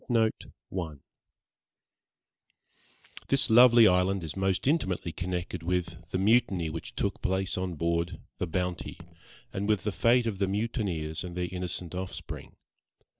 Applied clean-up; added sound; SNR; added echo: neural separator model SepFormer DNS4.